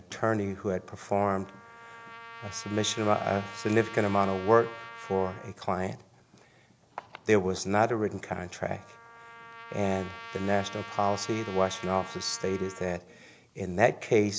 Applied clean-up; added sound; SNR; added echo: none; Trumpet; 16 dB; none.